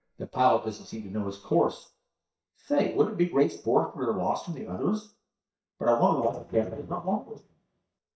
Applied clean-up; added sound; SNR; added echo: neural mask model DeepFilterNet 3.